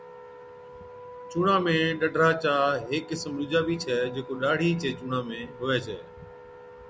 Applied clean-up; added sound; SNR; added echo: none; Wind instrument, woodwind instrument; 17 dB; none.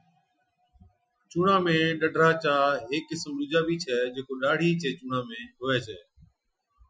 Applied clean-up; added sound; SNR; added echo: classical method Wiener filter.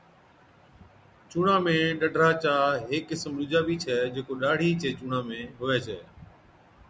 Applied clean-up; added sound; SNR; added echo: none; none; none; none.